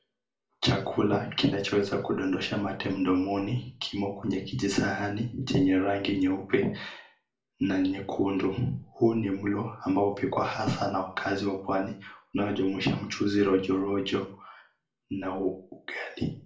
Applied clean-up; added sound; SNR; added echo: none; none; none; reverberation time 0.3 s.